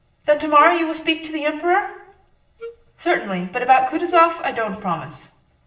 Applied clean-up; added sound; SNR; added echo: neural separator model SepFormer DNS4.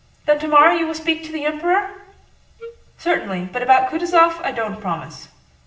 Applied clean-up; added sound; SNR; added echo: none; Wind instrument, woodwind instrument; 18 dB; reverberation time 0.7 s.